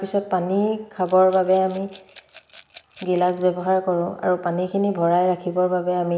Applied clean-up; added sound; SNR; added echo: none; Rattle / Glass; 20 dB; none.